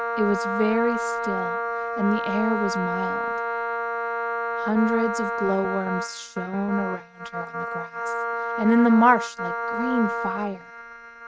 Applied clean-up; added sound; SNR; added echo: neural mask model RNNoise.